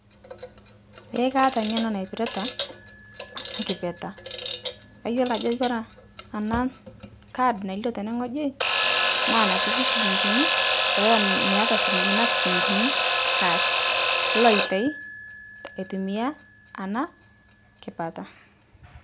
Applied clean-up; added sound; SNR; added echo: none; Alarm / Clock; -1 dB; none.